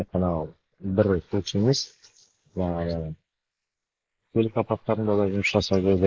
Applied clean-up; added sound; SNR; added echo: neural mask model Resemble Enhance denoiser.